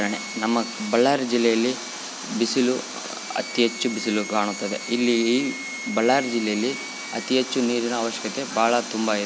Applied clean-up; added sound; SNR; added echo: none; Sawing; 10 dB; none.